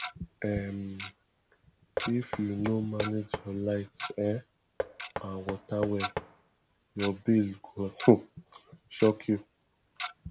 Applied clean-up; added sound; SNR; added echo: none; Knock + Tick-tock; 9 dB; none.